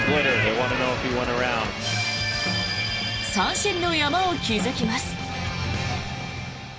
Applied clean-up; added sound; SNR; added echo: none; Raindrop / Drip + Drum; 15 dB; none.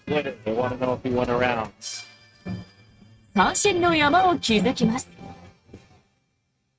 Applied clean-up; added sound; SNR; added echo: neural mask model RNNoise.